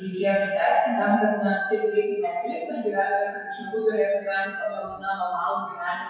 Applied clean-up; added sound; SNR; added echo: classical method WPE with log-MMSE.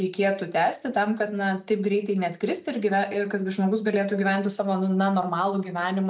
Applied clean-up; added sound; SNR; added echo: none; none; none; none.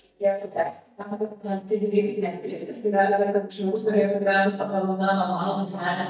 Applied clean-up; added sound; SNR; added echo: neural mask model DeepFilterNet 3.